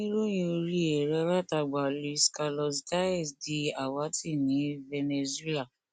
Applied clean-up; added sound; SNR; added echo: none; none; none; none.